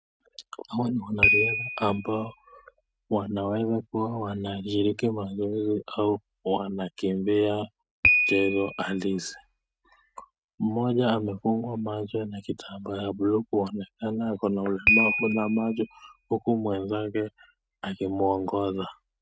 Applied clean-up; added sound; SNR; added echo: neural mask model RNNoise.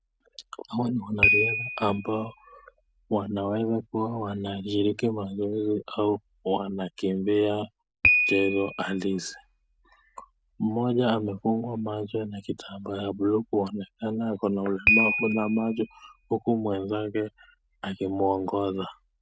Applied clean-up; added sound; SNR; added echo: none; Piano; 4 dB; none.